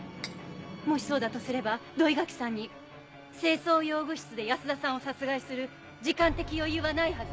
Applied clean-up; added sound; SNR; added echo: none; Cutlery, silverware; 16 dB; none.